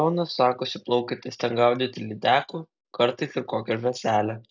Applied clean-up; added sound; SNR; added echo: none; none; none; none.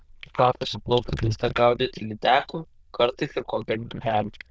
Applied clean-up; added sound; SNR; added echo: neural diffusion model UNIVERSE++.